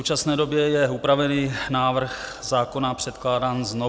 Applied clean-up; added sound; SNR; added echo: none; none; none; none.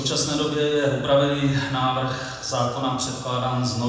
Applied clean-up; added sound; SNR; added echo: none; none; none; reverberation time 1.0 s.